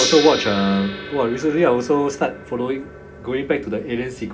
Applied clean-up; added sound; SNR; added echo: none; Gong; 10 dB; reverberation time 0.3 s.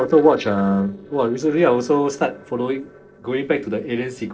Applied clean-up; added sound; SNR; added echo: neural separator model SepFormer DNS4.